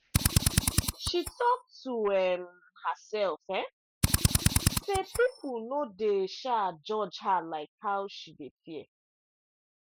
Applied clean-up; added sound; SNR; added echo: classical method Wiener filter.